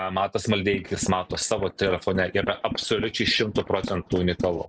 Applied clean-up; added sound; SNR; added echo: neural mask model Resemble Enhance denoiser.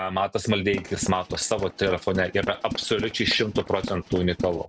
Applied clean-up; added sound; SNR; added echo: none; Tools; 10 dB; none.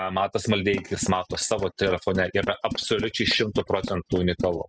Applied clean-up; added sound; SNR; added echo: classical method spectral subtraction.